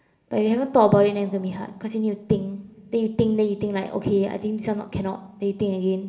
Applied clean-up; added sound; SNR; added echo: none; none; none; reverberation time 2.8 s.